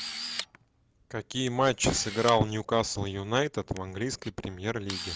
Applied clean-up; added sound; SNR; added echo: none; Camera; 12 dB; none.